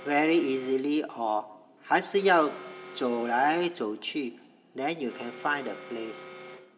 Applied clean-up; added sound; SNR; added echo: none; Alarm; 18 dB; reverberation time 2.6 s.